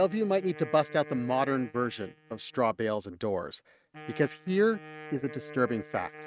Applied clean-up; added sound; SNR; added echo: neural mask model RNNoise.